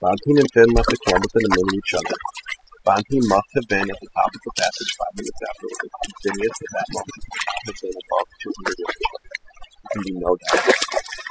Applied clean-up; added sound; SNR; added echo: classical method spectral subtraction.